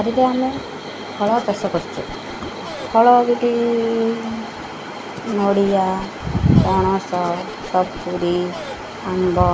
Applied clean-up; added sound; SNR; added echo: none; Scratching (performance technique); 16 dB; none.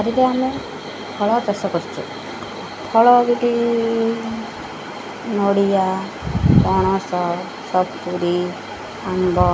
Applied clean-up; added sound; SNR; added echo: none; none; none; none.